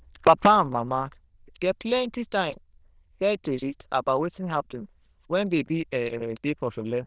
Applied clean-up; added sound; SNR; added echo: neural diffusion model UNIVERSE++.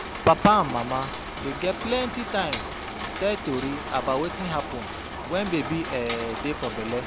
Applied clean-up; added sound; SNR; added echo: none; Rain; 7 dB; none.